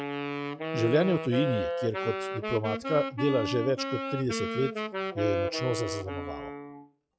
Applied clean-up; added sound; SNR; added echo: classical method log-MMSE.